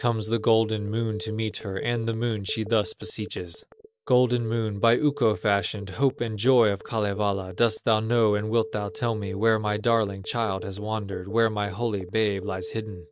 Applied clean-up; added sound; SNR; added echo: neural mask model DeepFilterNet 3.